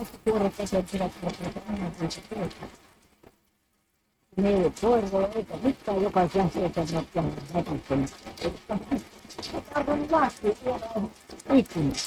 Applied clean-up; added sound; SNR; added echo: neural mask model RNNoise.